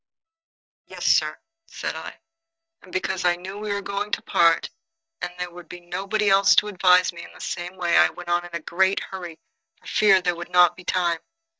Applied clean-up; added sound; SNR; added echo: neural mask model DeepFilterNet 3.